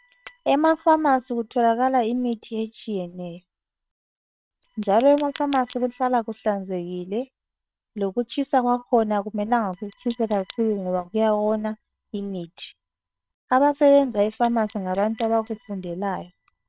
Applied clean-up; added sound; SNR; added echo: neural separator model SepFormer WHAM!.